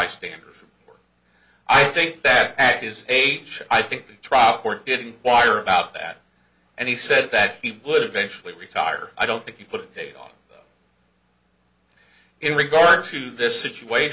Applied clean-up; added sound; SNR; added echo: none; none; none; none.